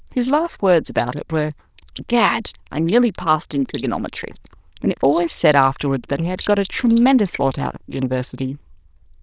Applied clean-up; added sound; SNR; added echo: neural diffusion model UNIVERSE++.